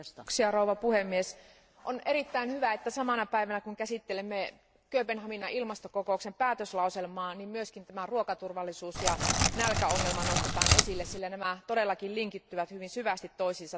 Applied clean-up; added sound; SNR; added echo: none; Crackle; -4 dB; none.